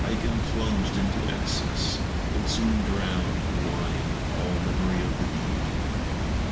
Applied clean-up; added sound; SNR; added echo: none; Water; -5 dB; reverberation time 0.5 s.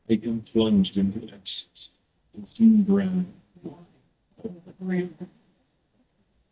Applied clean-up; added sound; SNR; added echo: neural mask model DeepFilterNet 3.